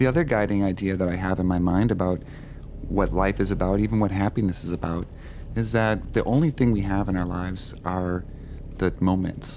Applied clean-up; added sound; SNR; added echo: none; Engine; 11 dB; none.